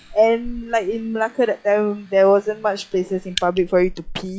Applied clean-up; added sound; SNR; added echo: classical method log-MMSE.